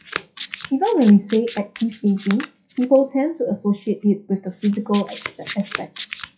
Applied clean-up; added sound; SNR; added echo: classical method WPE with log-MMSE.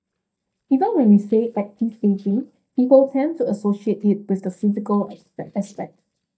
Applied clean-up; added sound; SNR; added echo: neural mask model DeepFilterNet 3.